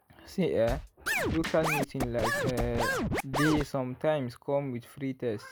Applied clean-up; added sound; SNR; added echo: none; Scratching (performance technique); 0 dB; none.